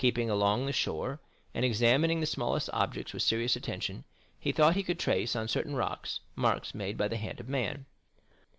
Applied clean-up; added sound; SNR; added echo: none; none; none; none.